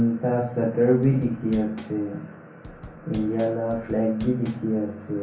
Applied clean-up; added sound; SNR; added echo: none; Drum / Drum kit; 17 dB; reverberation time 0.6 s.